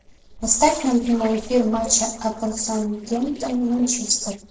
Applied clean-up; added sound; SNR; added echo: neural separator model SepFormer DNS4.